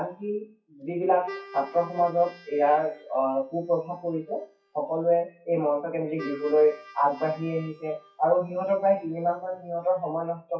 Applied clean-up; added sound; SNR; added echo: classical method WPE with log-MMSE.